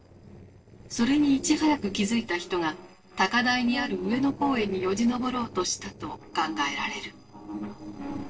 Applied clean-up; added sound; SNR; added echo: neural separator model SepFormer DNS4.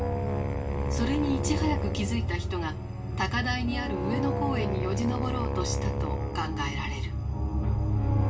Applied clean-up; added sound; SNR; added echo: none; Wind instrument, woodwind instrument; 8 dB; reverberation time 0.2 s.